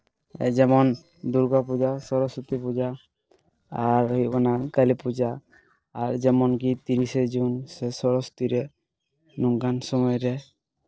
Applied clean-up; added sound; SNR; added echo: neural separator model SepFormer DNS4.